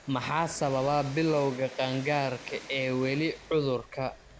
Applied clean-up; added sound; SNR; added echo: none; Train; 17 dB; none.